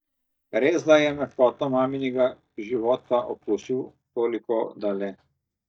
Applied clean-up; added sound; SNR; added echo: neural mask model DeepFilterNet 3.